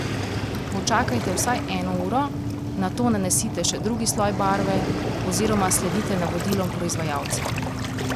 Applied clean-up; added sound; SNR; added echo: none; Waves, surf; 1 dB; none.